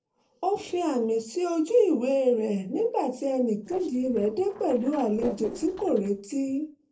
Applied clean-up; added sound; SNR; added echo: neural separator model SepFormer DNS4.